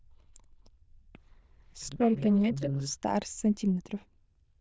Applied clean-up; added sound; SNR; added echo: neural diffusion model UNIVERSE++.